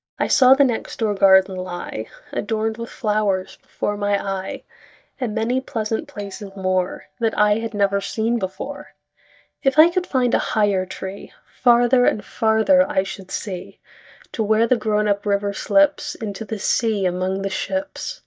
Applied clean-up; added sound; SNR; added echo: neural mask model DeepFilterNet 3.